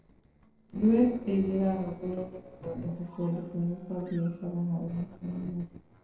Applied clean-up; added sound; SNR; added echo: neural separator model SepFormer DNS4.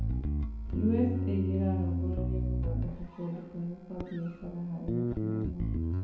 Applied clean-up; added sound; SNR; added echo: none; Bass guitar; -4 dB; reverberation time 1.0 s.